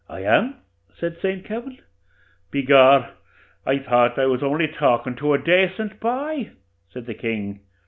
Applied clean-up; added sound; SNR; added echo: none; none; none; none.